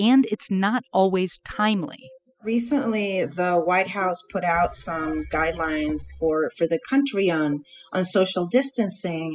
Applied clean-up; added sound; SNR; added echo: classical method spectral subtraction.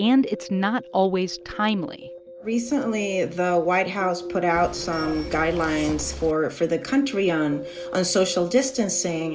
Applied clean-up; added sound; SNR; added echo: none; Zipper (clothing) / Telephone; 11 dB; none.